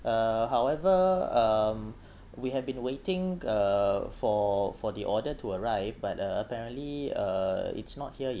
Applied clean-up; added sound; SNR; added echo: none; none; none; none.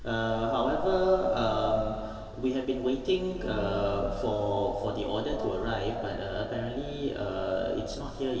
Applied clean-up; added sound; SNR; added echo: none; Brass instrument; 14 dB; reverberation time 2.7 s.